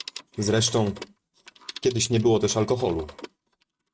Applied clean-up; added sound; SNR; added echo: neural mask model RNNoise.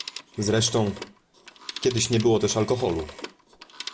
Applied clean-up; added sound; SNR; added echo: none; Telephone; 14 dB; none.